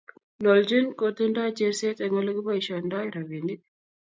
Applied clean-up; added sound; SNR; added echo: none; none; none; none.